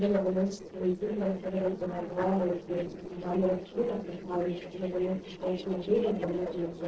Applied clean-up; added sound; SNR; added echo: neural separator model SepFormer DNS4.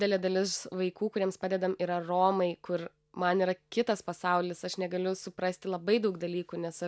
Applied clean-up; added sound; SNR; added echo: none; none; none; none.